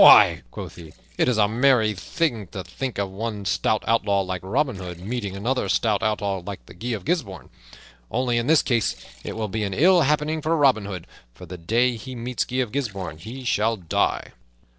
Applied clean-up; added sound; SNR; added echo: neural separator model SepFormer DNS4.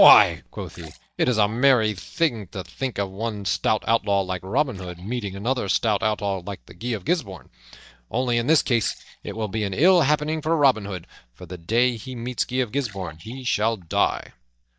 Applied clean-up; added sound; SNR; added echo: neural mask model DeepFilterNet 3.